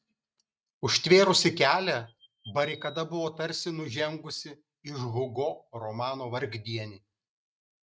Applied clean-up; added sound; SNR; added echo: neural mask model RNNoise.